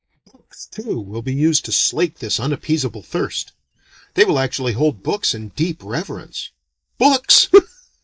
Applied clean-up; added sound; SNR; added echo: neural mask model DeepFilterNet 3.